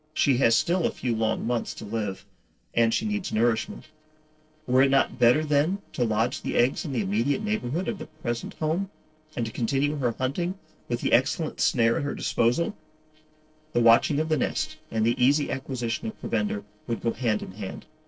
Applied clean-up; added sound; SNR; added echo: neural separator model SepFormer DNS4.